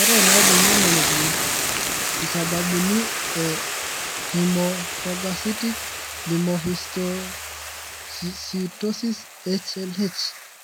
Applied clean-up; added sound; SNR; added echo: none; Boiling / Hiss; -2 dB; none.